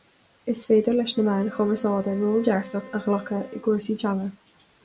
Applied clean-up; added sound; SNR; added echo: none; Wind instrument, woodwind instrument; 19 dB; none.